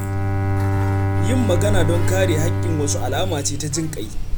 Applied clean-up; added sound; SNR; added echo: none; Insect + Bowed string instrument; -5 dB; none.